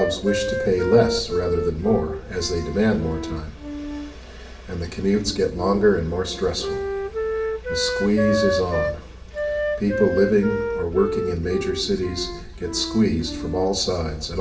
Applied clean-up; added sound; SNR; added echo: none; Wind instrument, woodwind instrument; 5 dB; reverberation time 0.7 s.